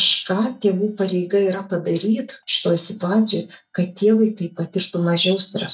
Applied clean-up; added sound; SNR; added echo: neural mask model DeepFilterNet 3.